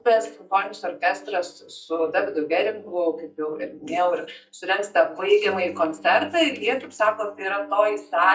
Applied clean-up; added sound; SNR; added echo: neural mask model DeepFilterNet 3.